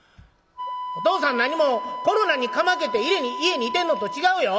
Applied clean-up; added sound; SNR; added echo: none; Wind instrument, woodwind instrument; 8 dB; none.